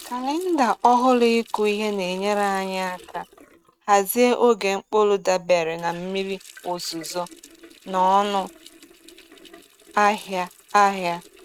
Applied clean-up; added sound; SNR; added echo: neural mask model RNNoise.